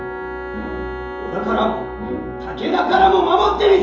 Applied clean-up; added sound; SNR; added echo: none; Wind instrument, woodwind instrument; 18 dB; reverberation time 2.8 s.